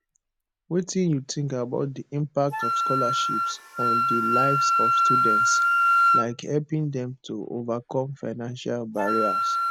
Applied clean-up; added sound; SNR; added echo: none; Wind instrument, woodwind instrument; -4 dB; none.